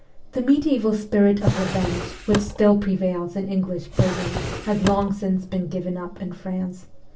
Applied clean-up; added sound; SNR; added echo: none; Drawer open or close; 5 dB; reverberation time 0.3 s.